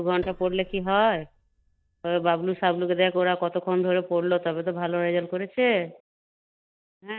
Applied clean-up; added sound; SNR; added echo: neural mask model DeepFilterNet 3.